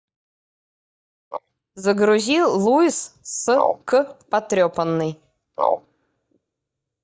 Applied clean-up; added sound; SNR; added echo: neural mask model DeepFilterNet 3.